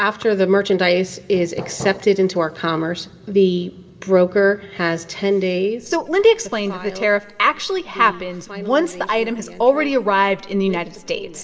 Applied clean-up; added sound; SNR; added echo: none; Hammer; 14 dB; reverberation time 2.1 s.